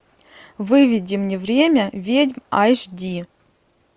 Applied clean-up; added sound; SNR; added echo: none; none; none; none.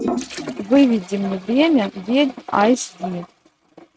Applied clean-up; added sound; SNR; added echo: neural mask model RNNoise.